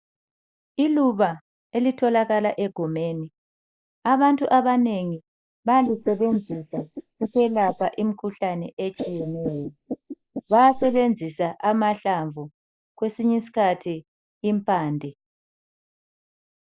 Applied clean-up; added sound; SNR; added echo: neural mask model Resemble Enhance denoiser.